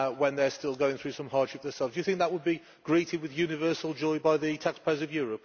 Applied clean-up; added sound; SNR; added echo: none; none; none; none.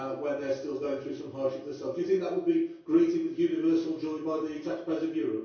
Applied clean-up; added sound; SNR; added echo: none; none; none; reverberation time 0.6 s.